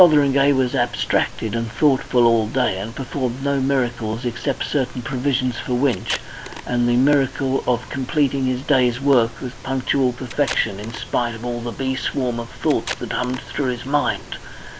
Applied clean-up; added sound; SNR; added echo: none; Packing tape, duct tape; 14 dB; none.